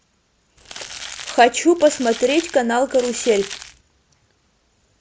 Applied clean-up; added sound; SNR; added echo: none; Crumpling, crinkling; 14 dB; none.